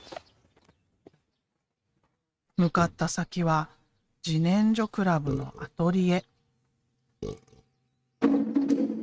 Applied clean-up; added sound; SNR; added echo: neural mask model RNNoise.